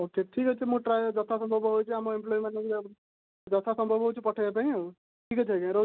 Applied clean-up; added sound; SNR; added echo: none; none; none; none.